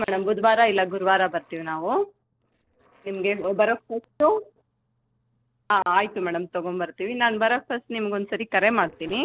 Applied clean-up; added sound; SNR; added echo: neural separator model SepFormer DNS4.